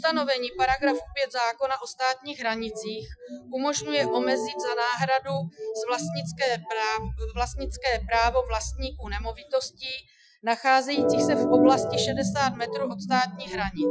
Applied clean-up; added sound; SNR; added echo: classical method Wiener filter.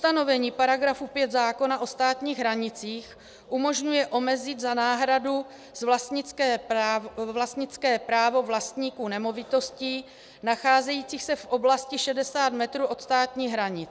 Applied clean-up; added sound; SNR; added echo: none; none; none; none.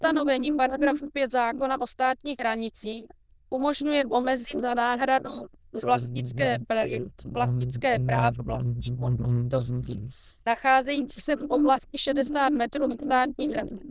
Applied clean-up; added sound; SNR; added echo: neural diffusion model UNIVERSE++.